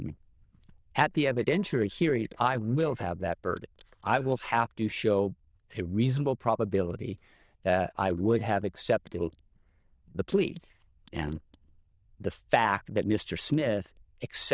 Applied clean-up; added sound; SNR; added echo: neural diffusion model UNIVERSE++.